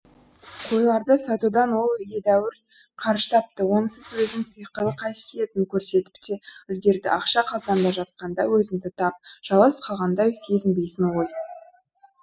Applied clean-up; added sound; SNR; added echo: classical method spectral subtraction.